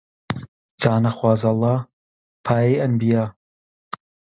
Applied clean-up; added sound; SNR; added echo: none; none; none; none.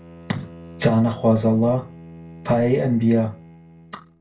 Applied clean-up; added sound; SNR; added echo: none; Bowed string instrument; 20 dB; reverberation time 0.2 s.